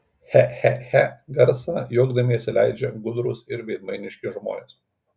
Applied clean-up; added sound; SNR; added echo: none; none; none; none.